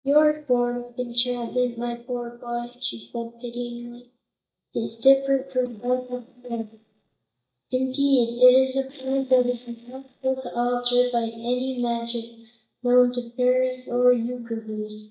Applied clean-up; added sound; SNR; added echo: neural mask model DeepFilterNet 3.